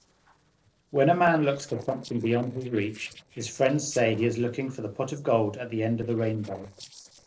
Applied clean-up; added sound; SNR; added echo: neural separator model SepFormer DNS4.